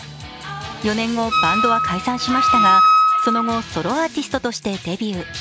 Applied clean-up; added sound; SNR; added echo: none; Wind instrument, woodwind instrument; -5 dB; none.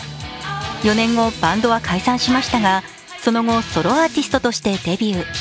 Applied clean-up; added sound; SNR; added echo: none; none; none; none.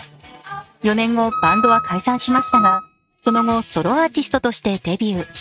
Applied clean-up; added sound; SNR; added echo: neural mask model RNNoise.